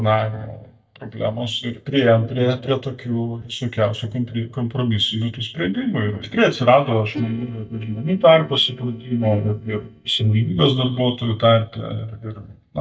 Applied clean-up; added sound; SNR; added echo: neural mask model DeepFilterNet 3.